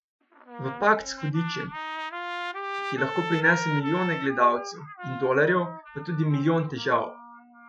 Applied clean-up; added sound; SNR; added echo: classical method Wiener filter.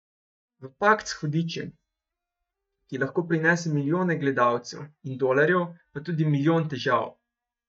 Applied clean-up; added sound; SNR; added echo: neural mask model DeepFilterNet 3.